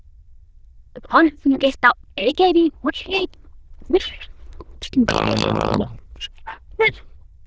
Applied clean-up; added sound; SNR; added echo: neural diffusion model UNIVERSE++.